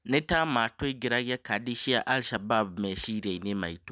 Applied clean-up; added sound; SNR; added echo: none; none; none; none.